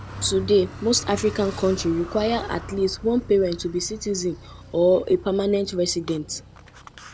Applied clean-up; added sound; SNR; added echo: none; Car; 15 dB; none.